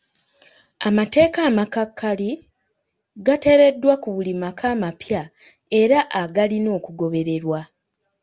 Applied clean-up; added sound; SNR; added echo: none; none; none; none.